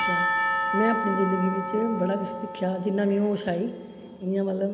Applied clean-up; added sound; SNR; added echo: none; Church bell / Percussion; 3 dB; none.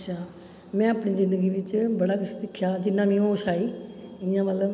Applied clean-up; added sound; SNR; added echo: none; none; none; none.